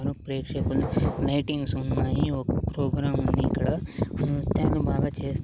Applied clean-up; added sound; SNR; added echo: none; Hammer; 11 dB; none.